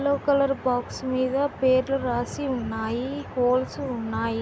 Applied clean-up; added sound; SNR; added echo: none; none; none; none.